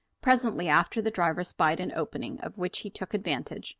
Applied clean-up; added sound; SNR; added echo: none; none; none; none.